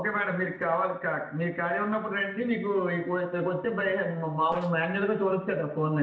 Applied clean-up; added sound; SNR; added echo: neural separator model SepFormer DNS4.